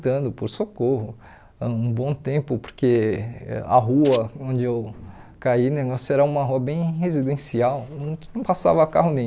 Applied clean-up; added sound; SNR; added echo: none; Domestic sounds, home sounds; 17 dB; none.